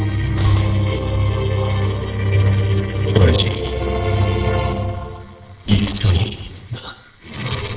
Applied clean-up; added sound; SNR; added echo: neural separator model SepFormer DNS4.